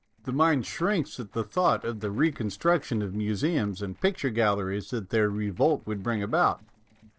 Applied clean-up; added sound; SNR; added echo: neural separator model SepFormer DNS4.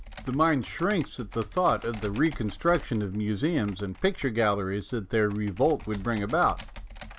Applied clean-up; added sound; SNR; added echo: none; Computer keyboard; 15 dB; none.